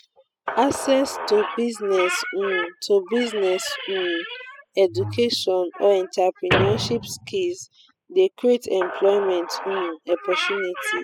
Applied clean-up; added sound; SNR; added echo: classical method spectral subtraction.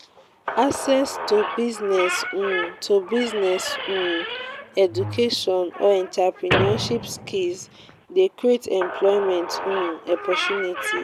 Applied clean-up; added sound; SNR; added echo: none; Squeak / Slam; 7 dB; none.